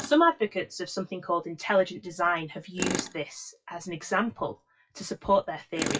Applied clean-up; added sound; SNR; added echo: classical method WPE with log-MMSE.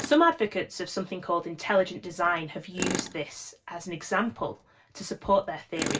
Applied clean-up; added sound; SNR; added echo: none; Tools; 11 dB; reverberation time 0.2 s.